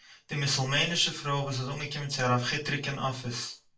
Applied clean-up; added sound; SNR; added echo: none; none; none; reverberation time 0.3 s.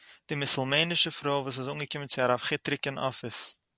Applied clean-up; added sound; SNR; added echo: none; none; none; none.